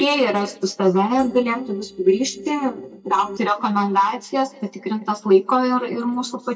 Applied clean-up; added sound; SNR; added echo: neural mask model DeepFilterNet 3.